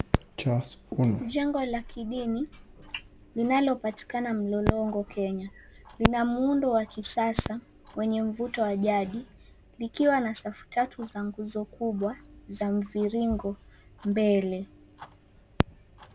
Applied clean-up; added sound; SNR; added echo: none; Clock; 10 dB; none.